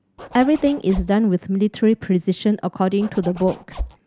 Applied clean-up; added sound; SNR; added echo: none; Zipper (clothing); 12 dB; none.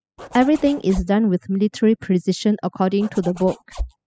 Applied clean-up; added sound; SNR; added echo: classical method spectral subtraction.